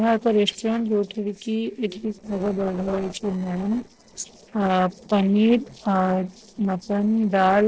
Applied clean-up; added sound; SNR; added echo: neural separator model SepFormer DNS4.